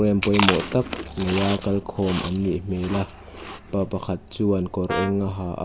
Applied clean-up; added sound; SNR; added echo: none; Brass instrument + Chewing, mastication; 7 dB; none.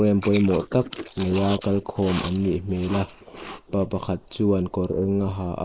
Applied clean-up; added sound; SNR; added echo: neural mask model Resemble Enhance denoiser.